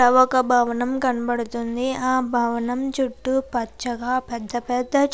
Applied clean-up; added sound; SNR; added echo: none; none; none; none.